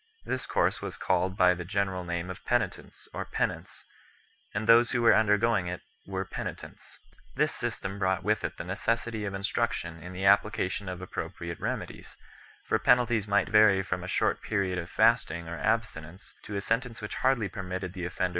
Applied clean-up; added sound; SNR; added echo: none; none; none; none.